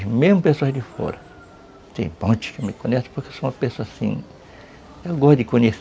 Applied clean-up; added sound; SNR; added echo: none; none; none; none.